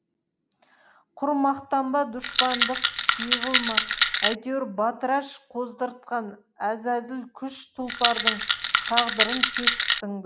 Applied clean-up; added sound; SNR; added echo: none; Rattle; -4 dB; none.